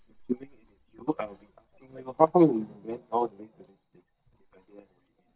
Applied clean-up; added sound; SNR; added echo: neural mask model DeepFilterNet 3.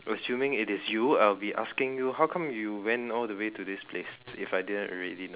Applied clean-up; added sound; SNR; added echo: none; none; none; none.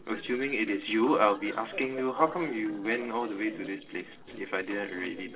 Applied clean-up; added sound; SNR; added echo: neural separator model SepFormer DNS4.